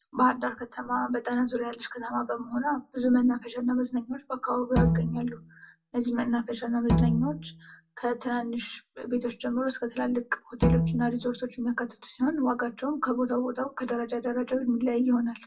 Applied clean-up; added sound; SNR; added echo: none; Bowed string instrument; 0 dB; reverberation time 0.1 s.